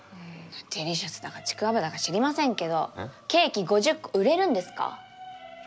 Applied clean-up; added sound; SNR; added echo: none; none; none; none.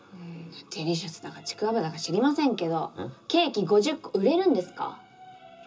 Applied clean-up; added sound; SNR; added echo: none; none; none; reverberation time 0.2 s.